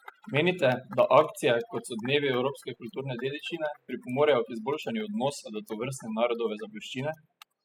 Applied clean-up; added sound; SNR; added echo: classical method spectral subtraction.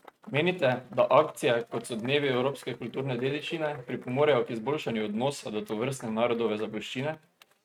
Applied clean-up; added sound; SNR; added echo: neural mask model RNNoise.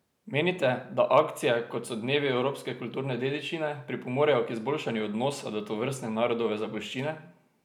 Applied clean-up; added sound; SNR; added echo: none; none; none; none.